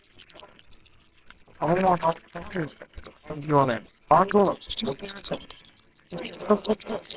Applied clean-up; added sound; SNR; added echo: neural separator model SepFormer WHAMR!.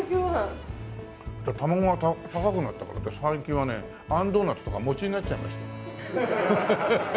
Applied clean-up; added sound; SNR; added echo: none; none; none; none.